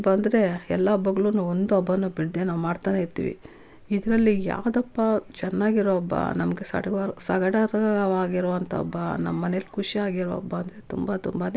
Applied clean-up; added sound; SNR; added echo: none; none; none; none.